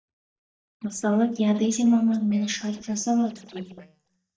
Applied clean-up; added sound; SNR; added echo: neural mask model DeepFilterNet 3.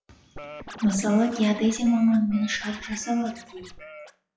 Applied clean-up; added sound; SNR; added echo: classical method WPE with log-MMSE.